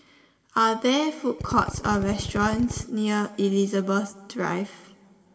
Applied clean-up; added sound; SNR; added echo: none; Drill; 7 dB; reverberation time 2.1 s.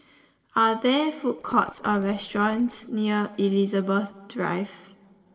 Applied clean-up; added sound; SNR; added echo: neural separator model SepFormer DNS4.